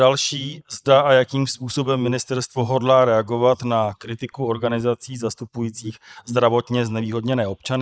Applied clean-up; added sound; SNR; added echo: neural mask model Resemble Enhance denoiser.